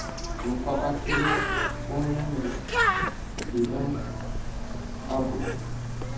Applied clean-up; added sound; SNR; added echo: none; Bird; -3 dB; reverberation time 0.8 s.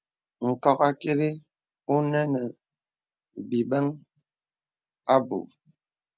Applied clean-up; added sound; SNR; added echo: none; none; none; none.